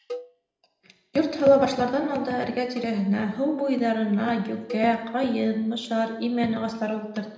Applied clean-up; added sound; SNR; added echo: none; Cowbell; 18 dB; reverberation time 0.8 s.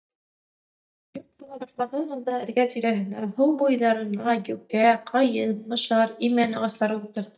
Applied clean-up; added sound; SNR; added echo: neural mask model DeepFilterNet 3.